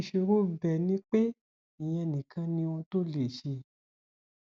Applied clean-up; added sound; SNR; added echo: none; none; none; none.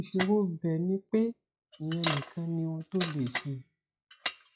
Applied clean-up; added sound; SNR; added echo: classical method log-MMSE.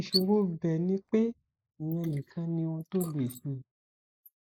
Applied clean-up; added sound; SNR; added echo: neural mask model Resemble Enhance denoiser.